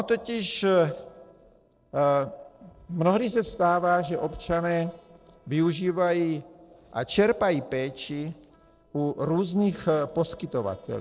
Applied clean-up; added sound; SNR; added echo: neural separator model SepFormer DNS4.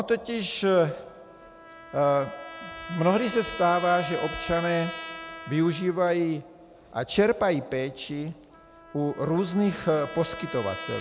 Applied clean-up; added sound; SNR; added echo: none; Trumpet + Chink, clink; 14 dB; none.